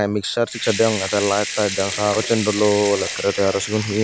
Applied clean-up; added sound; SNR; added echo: none; Sink (filling or washing) / Water tap, faucet / Liquid; 8 dB; none.